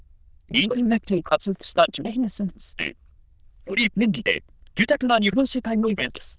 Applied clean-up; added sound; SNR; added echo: neural diffusion model UNIVERSE++.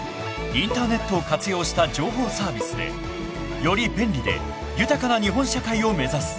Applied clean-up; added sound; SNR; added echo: none; Bowed string instrument; 15 dB; none.